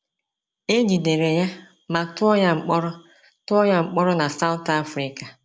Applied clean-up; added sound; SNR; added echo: none; none; none; none.